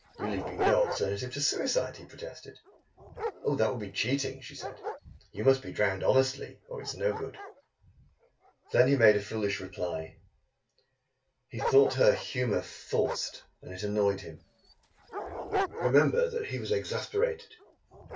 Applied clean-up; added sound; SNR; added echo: none; Dog; 10 dB; reverberation time 0.2 s.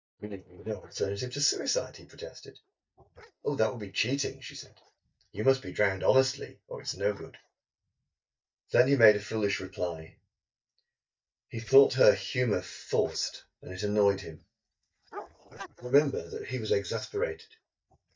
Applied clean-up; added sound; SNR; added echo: neural mask model DeepFilterNet 3.